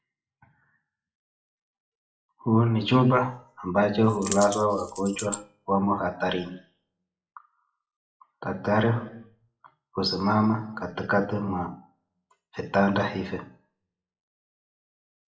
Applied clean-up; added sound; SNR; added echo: classical method WPE with log-MMSE.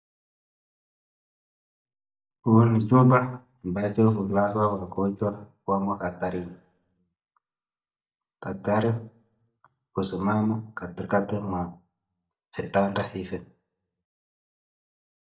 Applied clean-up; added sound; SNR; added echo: neural mask model DeepFilterNet 3.